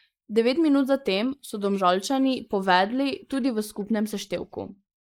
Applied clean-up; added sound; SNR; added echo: neural mask model Resemble Enhance denoiser.